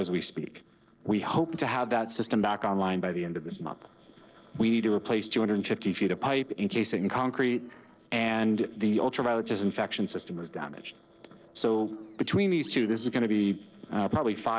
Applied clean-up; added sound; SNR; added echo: neural separator model SepFormer DNS4.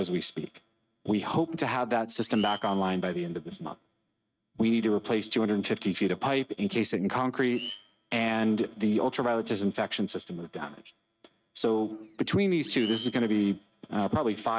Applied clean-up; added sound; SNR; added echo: neural mask model RNNoise.